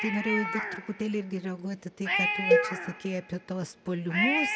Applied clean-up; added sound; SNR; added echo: none; Cat + Cowbell; -2 dB; none.